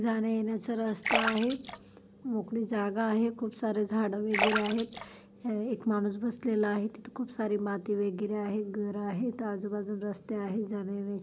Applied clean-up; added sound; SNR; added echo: none; Splash, splatter; 4 dB; none.